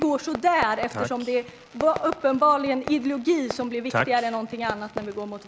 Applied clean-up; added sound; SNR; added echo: none; Fireworks; 13 dB; none.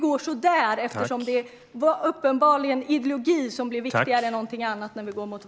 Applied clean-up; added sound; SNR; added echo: none; none; none; none.